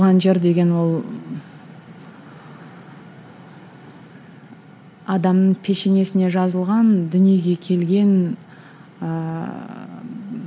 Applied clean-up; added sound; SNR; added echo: none; none; none; none.